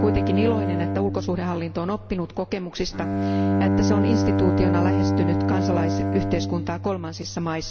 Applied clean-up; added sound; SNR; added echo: none; Bowed string instrument; -3 dB; none.